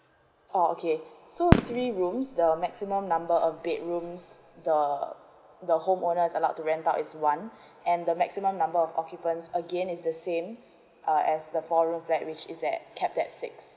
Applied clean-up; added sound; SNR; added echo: none; Fireworks; 3 dB; none.